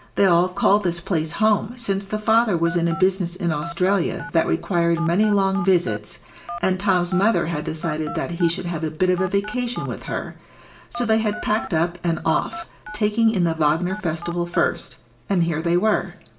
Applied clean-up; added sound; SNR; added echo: none; Telephone; 14 dB; reverberation time 0.4 s.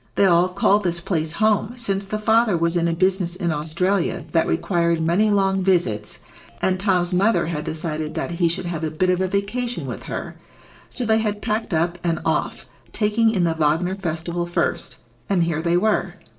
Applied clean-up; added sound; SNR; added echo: neural separator model SepFormer DNS4.